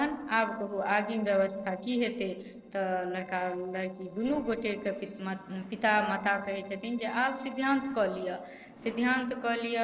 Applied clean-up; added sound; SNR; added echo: neural separator model SepFormer DNS4.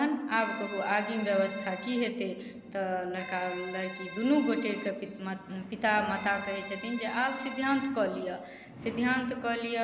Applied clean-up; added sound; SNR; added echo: none; Keyboard (musical); 14 dB; none.